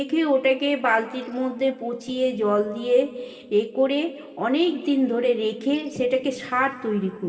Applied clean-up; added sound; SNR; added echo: neural separator model SepFormer DNS4.